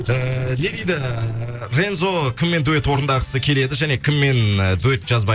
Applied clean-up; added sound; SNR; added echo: neural separator model SepFormer DNS4.